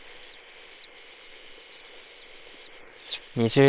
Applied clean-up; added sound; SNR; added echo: neural separator model SepFormer WHAM!.